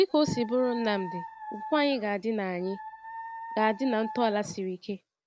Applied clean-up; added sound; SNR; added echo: none; Dog; 12 dB; none.